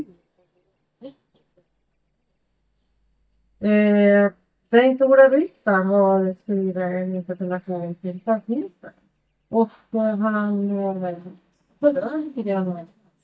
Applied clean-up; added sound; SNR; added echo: neural mask model DeepFilterNet 3.